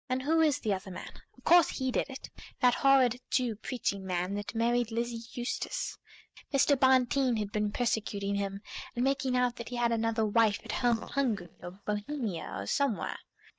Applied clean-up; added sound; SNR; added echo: neural mask model DeepFilterNet 3.